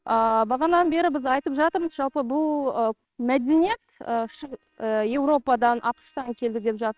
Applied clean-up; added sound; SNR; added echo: neural separator model SepFormer WHAMR!.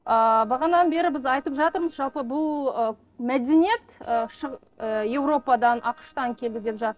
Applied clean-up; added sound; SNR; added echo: neural separator model SepFormer DNS4.